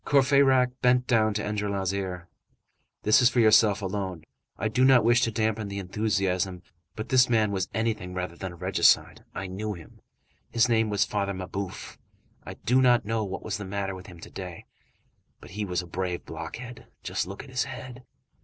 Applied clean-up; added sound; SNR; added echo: none; none; none; none.